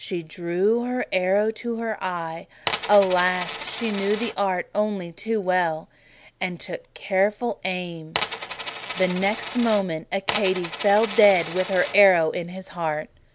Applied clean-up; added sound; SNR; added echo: none; Coin (dropping); 8 dB; none.